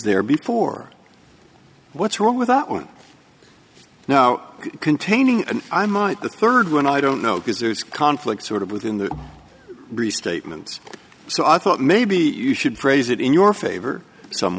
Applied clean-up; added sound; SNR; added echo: none; none; none; none.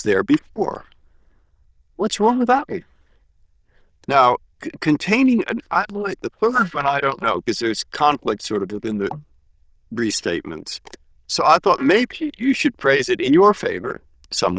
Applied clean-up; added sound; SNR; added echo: neural diffusion model UNIVERSE++.